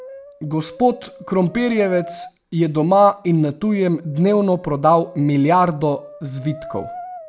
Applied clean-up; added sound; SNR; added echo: none; Brass instrument; 19 dB; none.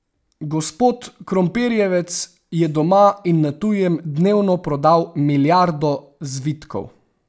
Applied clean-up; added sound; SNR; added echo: none; none; none; none.